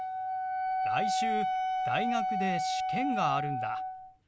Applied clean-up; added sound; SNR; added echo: none; Wind instrument, woodwind instrument; -5 dB; none.